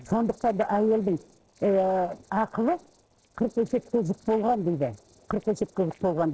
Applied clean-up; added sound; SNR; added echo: neural separator model SepFormer DNS4.